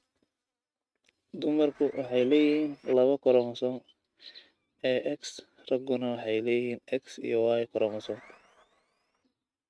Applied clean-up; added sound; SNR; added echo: neural mask model RNNoise.